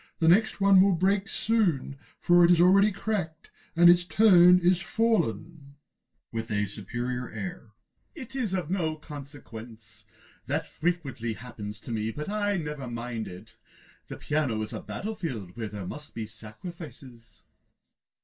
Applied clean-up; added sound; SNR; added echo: none; none; none; reverberation time 0.1 s.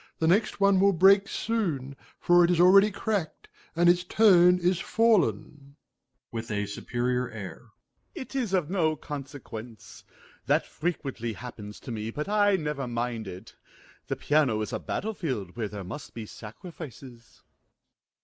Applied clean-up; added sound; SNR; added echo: none; none; none; none.